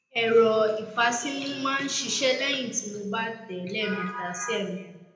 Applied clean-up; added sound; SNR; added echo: none; none; none; reverberation time 0.8 s.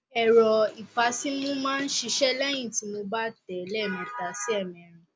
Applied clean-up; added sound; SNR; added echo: none; none; none; none.